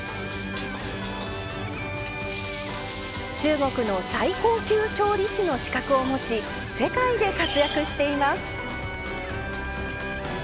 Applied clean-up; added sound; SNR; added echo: none; Microwave oven + Bass guitar; 20 dB; none.